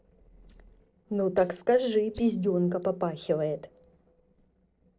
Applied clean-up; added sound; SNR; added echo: neural separator model SepFormer DNS4.